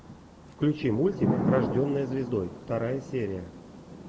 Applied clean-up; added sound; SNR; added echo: none; Thunder / Rain; 4 dB; none.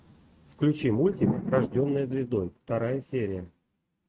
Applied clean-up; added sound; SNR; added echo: neural mask model RNNoise.